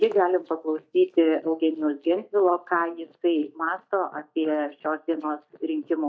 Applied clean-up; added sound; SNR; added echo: neural mask model DeepFilterNet 3.